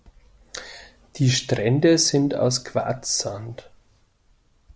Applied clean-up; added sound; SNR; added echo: none; none; none; none.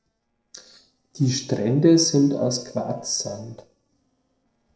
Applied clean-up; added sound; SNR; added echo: neural separator model SepFormer DNS4.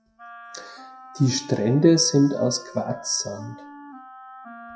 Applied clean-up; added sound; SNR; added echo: classical method WPE with log-MMSE.